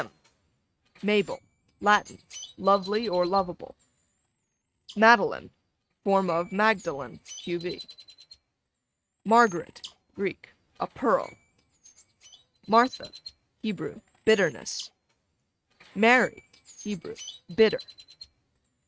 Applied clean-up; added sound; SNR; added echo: neural mask model RNNoise.